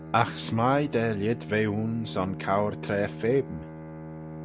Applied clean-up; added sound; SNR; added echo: none; Bowed string instrument; 11 dB; none.